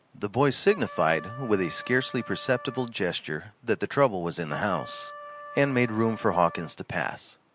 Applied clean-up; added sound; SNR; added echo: none; Trumpet; 16 dB; none.